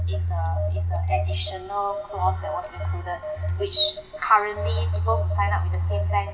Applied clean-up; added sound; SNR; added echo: none; Telephone; -2 dB; none.